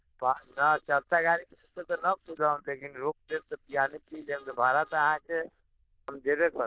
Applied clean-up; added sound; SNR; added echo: neural diffusion model UNIVERSE++.